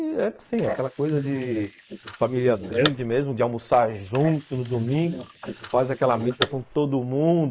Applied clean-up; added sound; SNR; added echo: neural mask model Resemble Enhance denoiser.